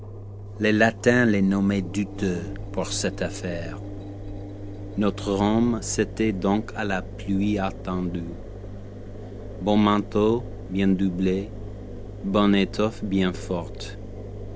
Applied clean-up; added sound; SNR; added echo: none; Engine; 10 dB; none.